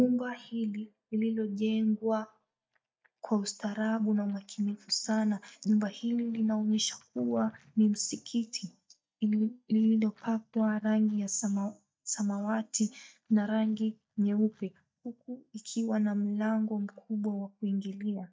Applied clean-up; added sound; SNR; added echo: neural mask model DeepFilterNet 3.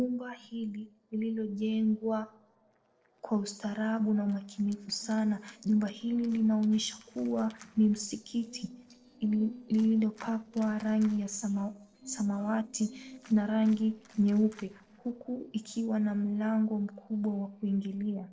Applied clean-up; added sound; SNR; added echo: neural separator model SepFormer DNS4.